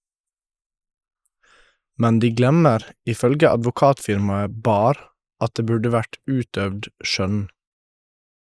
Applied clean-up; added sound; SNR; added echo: neural mask model Resemble Enhance denoiser.